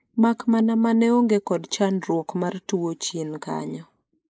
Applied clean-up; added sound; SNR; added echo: neural mask model Resemble Enhance denoiser.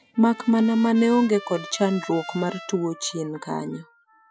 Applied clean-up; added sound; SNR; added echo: classical method Wiener filter.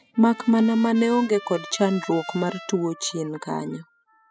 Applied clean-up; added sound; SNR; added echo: classical method spectral subtraction.